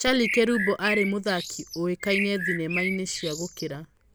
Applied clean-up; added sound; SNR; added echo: none; Bird; 5 dB; none.